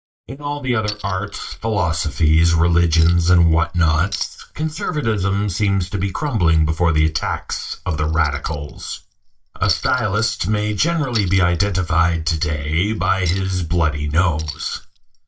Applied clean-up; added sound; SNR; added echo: neural mask model DeepFilterNet 3.